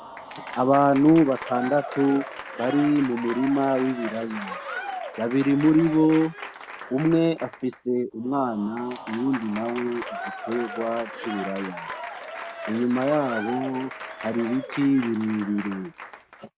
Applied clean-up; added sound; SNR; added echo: none; Applause / Crowd; 12 dB; none.